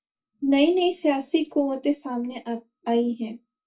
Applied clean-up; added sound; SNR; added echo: neural mask model DeepFilterNet 3.